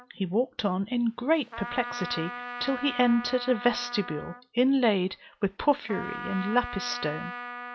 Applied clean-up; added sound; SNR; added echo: none; Trumpet; 11 dB; none.